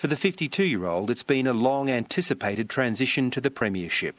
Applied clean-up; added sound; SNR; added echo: none; none; none; none.